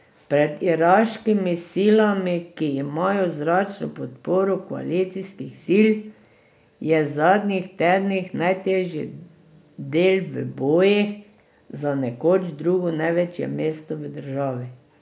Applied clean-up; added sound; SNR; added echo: none; none; none; none.